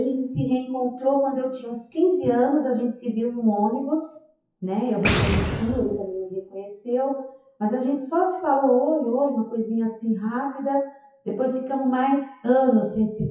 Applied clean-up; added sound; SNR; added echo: classical method WPE with log-MMSE.